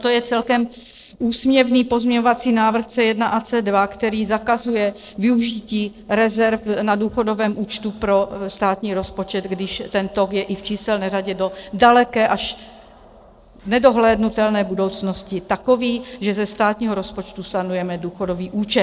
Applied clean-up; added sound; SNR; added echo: neural separator model SepFormer DNS4.